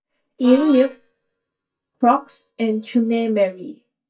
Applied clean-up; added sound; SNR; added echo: neural mask model DeepFilterNet 3.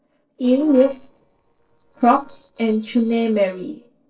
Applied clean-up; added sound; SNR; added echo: neural separator model SepFormer DNS4.